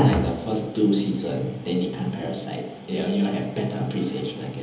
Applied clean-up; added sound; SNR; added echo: none; none; none; reverberation time 0.9 s.